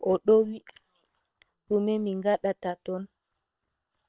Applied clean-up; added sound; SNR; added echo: neural separator model SepFormer WHAM!.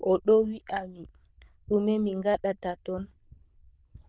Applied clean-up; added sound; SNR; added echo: neural diffusion model UNIVERSE++.